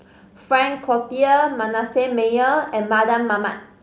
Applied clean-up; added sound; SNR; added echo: none; none; none; none.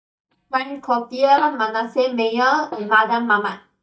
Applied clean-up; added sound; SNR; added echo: neural mask model DeepFilterNet 3.